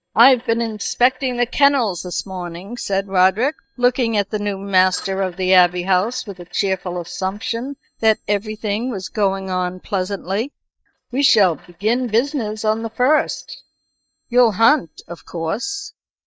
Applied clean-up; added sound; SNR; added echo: neural mask model DeepFilterNet 3.